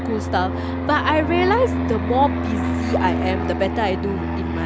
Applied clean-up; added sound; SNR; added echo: none; Fixed-wing aircraft, airplane; 1 dB; none.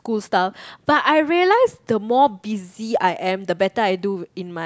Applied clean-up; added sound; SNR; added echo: none; none; none; none.